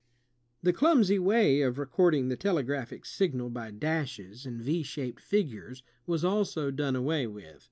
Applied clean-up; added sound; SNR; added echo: none; none; none; none.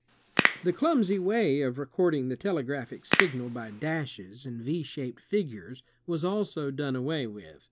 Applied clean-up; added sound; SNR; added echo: none; Crack / Crackle; 0 dB; none.